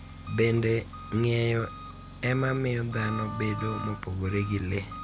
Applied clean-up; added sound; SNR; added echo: none; Wind instrument, woodwind instrument + Engine; 12 dB; none.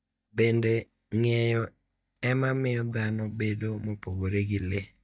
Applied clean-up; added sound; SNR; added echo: neural mask model DeepFilterNet 3.